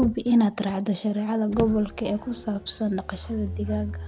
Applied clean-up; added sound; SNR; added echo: none; Motor vehicle (road); 11 dB; none.